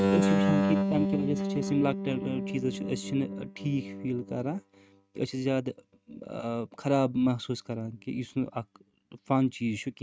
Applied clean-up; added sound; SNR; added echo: neural mask model RNNoise.